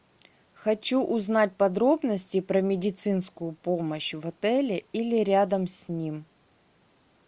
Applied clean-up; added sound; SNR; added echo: none; none; none; none.